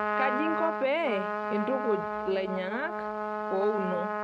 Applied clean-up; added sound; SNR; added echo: neural mask model RNNoise.